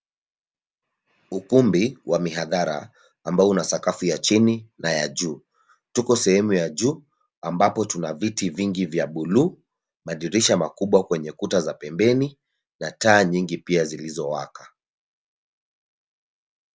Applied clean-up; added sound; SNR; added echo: none; none; none; none.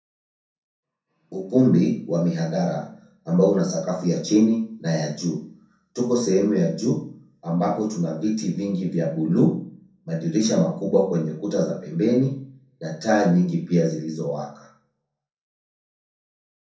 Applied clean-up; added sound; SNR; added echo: none; none; none; reverberation time 0.6 s.